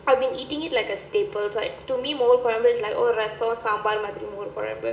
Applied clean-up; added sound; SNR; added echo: none; none; none; reverberation time 0.9 s.